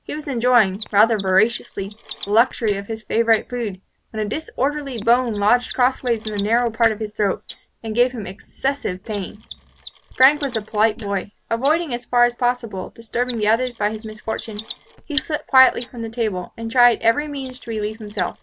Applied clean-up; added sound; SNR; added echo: neural mask model Resemble Enhance denoiser.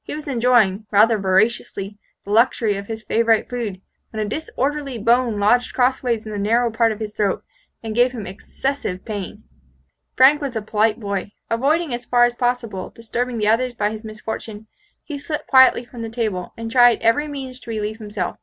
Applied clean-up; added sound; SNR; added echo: none; none; none; none.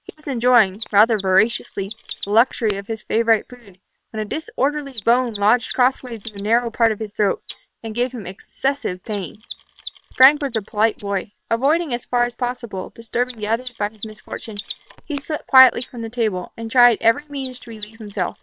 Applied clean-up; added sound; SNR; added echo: neural separator model SepFormer WHAM!.